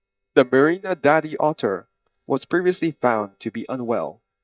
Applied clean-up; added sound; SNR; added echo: neural mask model DeepFilterNet 3.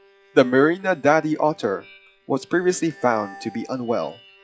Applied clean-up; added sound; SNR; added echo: classical method log-MMSE.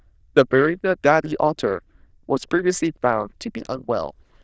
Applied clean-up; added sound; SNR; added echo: neural diffusion model UNIVERSE++.